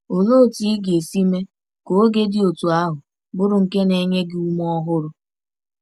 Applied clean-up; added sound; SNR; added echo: none; none; none; none.